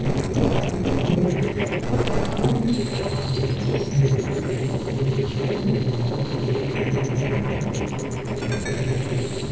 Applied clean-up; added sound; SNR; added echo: neural separator model SepFormer DNS4.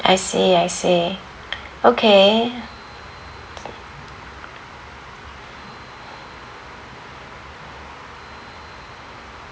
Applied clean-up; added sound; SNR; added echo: none; none; none; none.